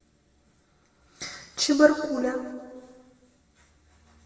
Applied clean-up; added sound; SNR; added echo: none; none; none; reverberation time 1.5 s.